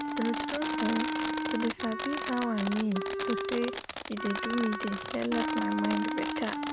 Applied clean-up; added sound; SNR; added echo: none; Fireworks + Wind instrument, woodwind instrument; -1 dB; none.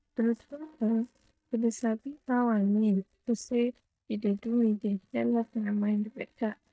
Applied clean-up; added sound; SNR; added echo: neural mask model DeepFilterNet 3.